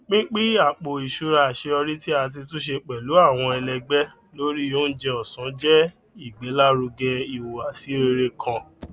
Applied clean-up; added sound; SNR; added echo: none; none; none; none.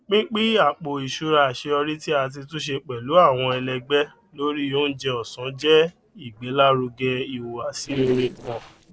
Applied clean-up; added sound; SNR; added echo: neural separator model SepFormer DNS4.